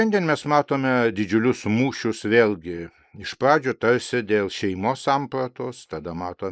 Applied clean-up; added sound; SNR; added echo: neural mask model Resemble Enhance denoiser.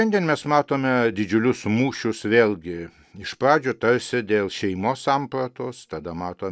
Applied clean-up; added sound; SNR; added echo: none; none; none; none.